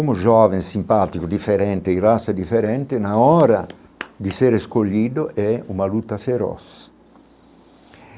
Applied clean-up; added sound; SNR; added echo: none; none; none; none.